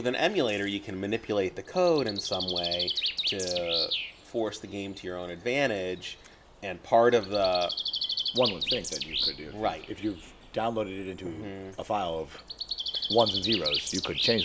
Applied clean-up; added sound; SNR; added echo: none; Bird; 5 dB; none.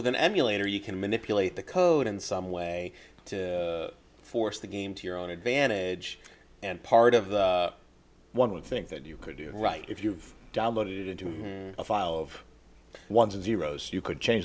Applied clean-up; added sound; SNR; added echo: none; none; none; none.